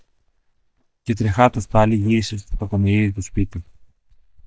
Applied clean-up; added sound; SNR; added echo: neural mask model DeepFilterNet 3.